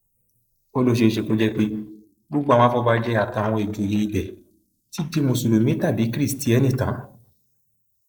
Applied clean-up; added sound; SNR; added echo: neural mask model Resemble Enhance denoiser.